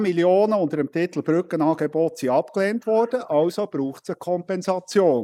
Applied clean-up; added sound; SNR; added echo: neural mask model Resemble Enhance denoiser.